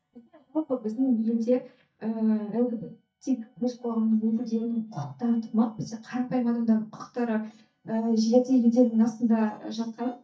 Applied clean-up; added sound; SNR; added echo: neural mask model DeepFilterNet 3.